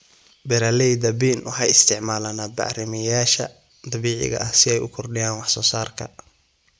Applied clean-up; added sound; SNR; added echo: none; none; none; none.